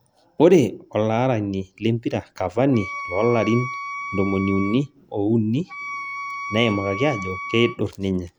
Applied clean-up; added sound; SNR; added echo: none; Wind instrument, woodwind instrument; 10 dB; none.